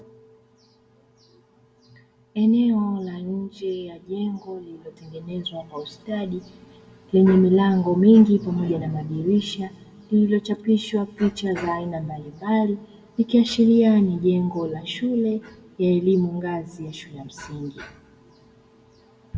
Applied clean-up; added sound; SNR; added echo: none; none; none; reverberation time 0.9 s.